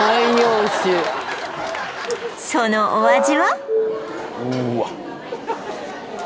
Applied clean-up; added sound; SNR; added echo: none; Doorbell; 3 dB; none.